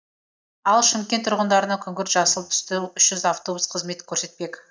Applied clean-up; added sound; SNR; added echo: neural mask model DeepFilterNet 3.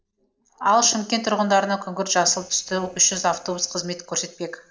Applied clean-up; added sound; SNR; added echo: neural separator model SepFormer DNS4.